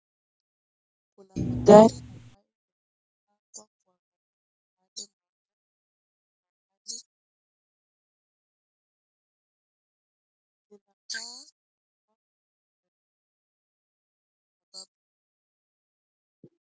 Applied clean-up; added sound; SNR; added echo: none; Thump, thud; 3 dB; none.